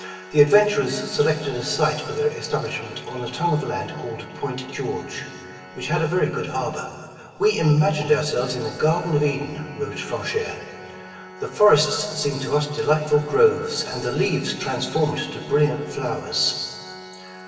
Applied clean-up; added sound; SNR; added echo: none; Organ; 18 dB; reverberation time 2.3 s.